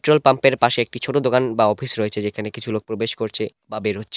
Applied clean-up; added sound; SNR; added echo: none; none; none; none.